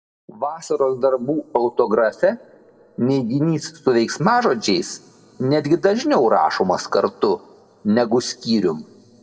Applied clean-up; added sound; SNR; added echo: none; none; none; reverberation time 1.8 s.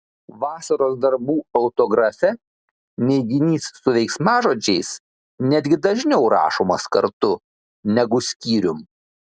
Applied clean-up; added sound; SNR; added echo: none; none; none; none.